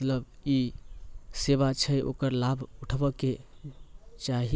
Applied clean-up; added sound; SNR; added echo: none; none; none; none.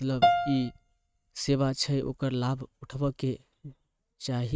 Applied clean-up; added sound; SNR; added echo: neural mask model RNNoise.